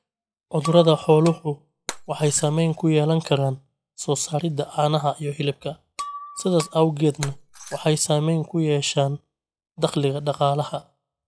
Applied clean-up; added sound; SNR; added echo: classical method log-MMSE.